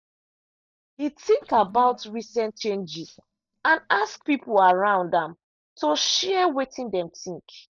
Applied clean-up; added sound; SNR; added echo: neural mask model DeepFilterNet 3.